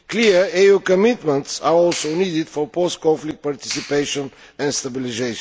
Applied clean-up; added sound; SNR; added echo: none; Clapping; 19 dB; none.